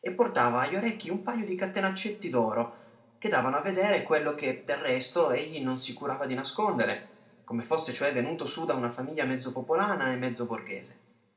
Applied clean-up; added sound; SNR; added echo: none; none; none; reverberation time 1.7 s.